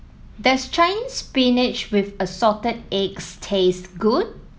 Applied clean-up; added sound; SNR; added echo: none; none; none; none.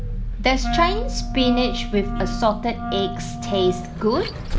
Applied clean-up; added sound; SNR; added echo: none; Wind instrument, woodwind instrument + Vehicle; 2 dB; none.